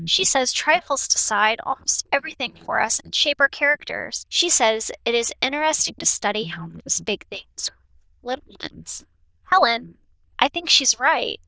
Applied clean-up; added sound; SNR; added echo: neural diffusion model UNIVERSE++.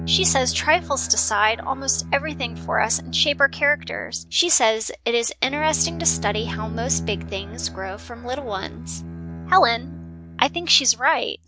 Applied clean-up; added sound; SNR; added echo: none; Bowed string instrument; 11 dB; none.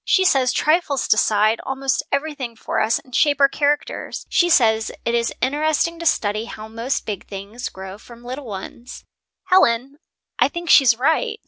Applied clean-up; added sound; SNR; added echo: none; none; none; none.